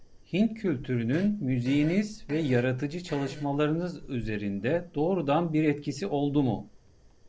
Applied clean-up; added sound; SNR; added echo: none; Fart + Fire; 18 dB; none.